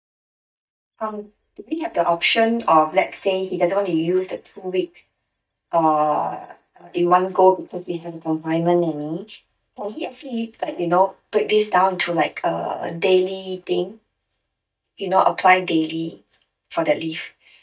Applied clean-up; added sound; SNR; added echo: neural mask model DeepFilterNet 3.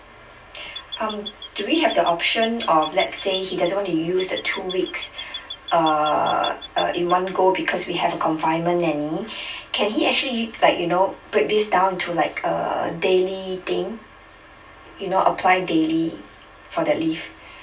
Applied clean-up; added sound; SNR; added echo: none; Squeak / Chirp, tweet; 4 dB; reverberation time 0.2 s.